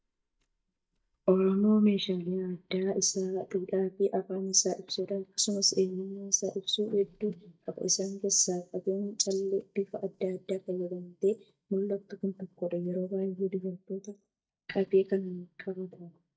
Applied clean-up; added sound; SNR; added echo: neural mask model DeepFilterNet 3.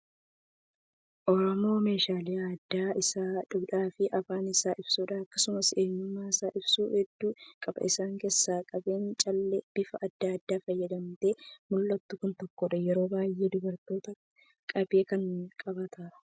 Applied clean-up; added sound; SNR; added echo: none; none; none; none.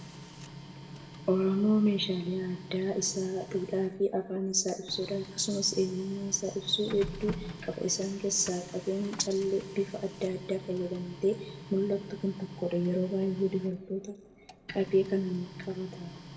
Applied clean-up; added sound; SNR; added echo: none; Printer; 14 dB; reverberation time 0.9 s.